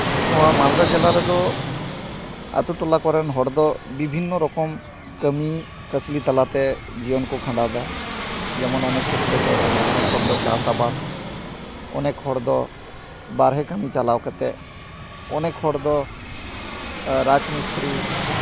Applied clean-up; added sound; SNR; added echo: none; Fixed-wing aircraft, airplane; 4 dB; none.